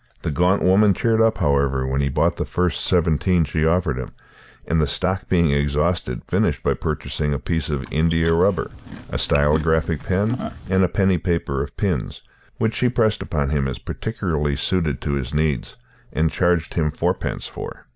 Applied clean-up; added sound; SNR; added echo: none; Chewing, mastication; 13 dB; none.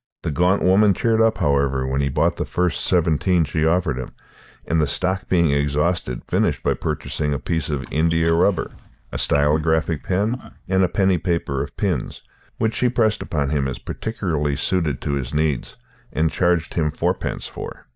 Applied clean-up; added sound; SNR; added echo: neural mask model DeepFilterNet 3.